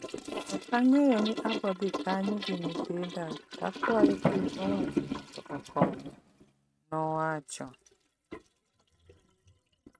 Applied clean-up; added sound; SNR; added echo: neural mask model RNNoise.